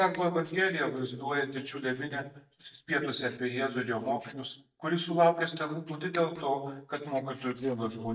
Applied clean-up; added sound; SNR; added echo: neural mask model DeepFilterNet 3.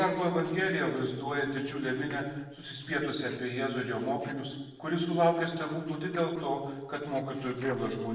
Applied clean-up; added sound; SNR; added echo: neural separator model SepFormer DNS4.